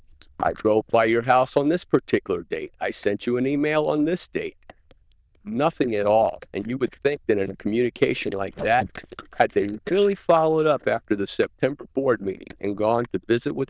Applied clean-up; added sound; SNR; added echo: neural diffusion model UNIVERSE++.